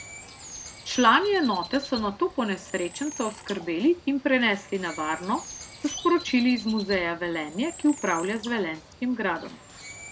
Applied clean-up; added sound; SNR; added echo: none; Bird; 14 dB; none.